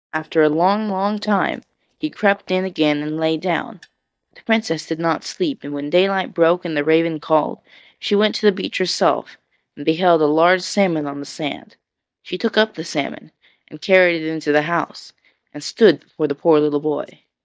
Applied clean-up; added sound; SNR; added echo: neural mask model DeepFilterNet 3.